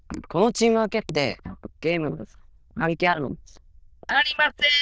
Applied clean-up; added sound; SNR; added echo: neural diffusion model UNIVERSE++.